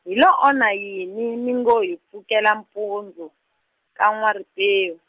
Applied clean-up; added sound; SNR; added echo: none; none; none; none.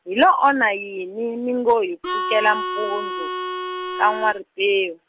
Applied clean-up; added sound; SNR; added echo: none; Harmonica; 5 dB; none.